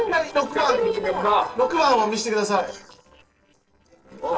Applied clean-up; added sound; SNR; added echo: neural separator model SepFormer DNS4.